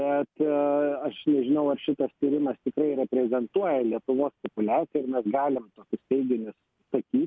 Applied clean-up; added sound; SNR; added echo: none; none; none; none.